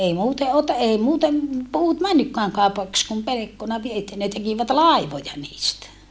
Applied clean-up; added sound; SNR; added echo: none; none; none; none.